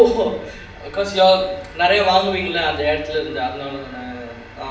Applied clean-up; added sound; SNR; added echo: none; none; none; reverberation time 0.6 s.